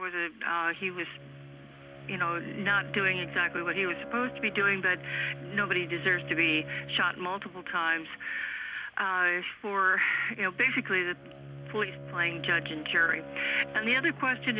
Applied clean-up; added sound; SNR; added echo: none; Bowed string instrument; 14 dB; none.